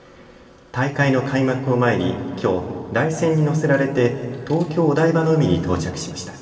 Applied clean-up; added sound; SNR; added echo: none; none; none; reverberation time 2.7 s.